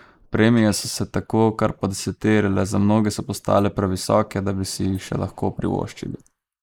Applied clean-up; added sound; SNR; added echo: neural mask model Resemble Enhance denoiser.